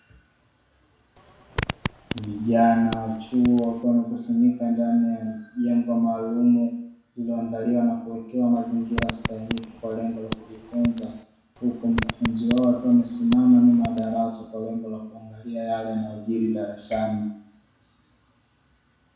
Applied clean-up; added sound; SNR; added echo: none; Fart; 10 dB; reverberation time 0.6 s.